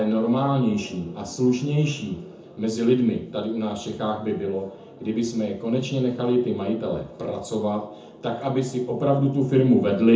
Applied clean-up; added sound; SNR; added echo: none; none; none; reverberation time 0.6 s.